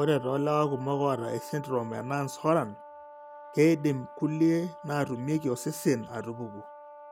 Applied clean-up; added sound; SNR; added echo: none; Brass instrument; 16 dB; none.